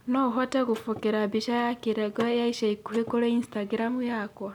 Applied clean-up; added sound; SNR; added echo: none; Mechanisms / Car; 19 dB; none.